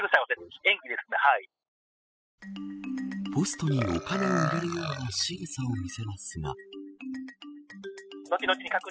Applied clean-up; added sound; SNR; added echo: classical method spectral subtraction.